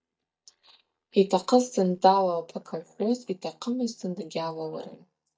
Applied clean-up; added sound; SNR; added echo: neural mask model DeepFilterNet 3.